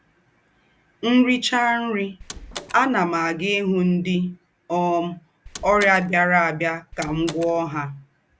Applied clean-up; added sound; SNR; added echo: none; Door; 16 dB; none.